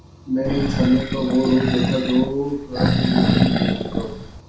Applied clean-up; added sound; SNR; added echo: none; Animal; -1 dB; reverberation time 0.6 s.